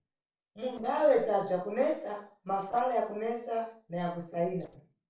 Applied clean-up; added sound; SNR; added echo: neural separator model SepFormer DNS4.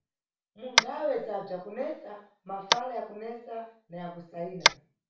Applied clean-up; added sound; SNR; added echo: none; Tap; -4 dB; reverberation time 0.4 s.